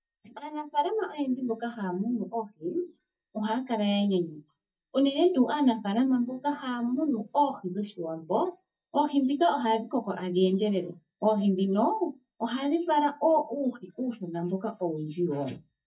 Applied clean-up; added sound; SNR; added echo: neural mask model DeepFilterNet 3.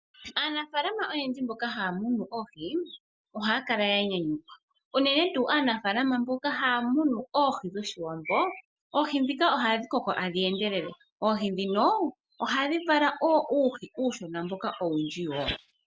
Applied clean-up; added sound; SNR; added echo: none; none; none; none.